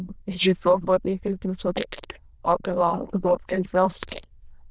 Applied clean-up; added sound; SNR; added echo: neural diffusion model UNIVERSE++.